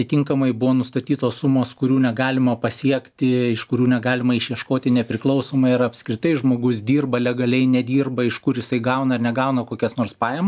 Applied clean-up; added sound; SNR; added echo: none; none; none; none.